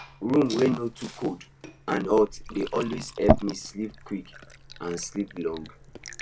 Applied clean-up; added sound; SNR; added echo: none; Liquid; 5 dB; none.